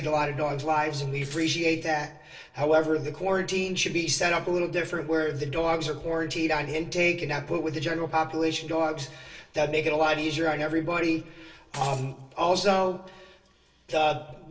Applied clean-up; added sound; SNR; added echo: neural separator model SepFormer DNS4.